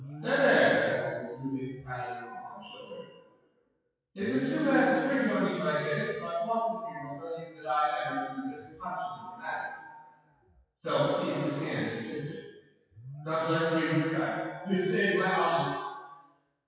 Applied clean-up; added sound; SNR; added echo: classical method WPE with log-MMSE.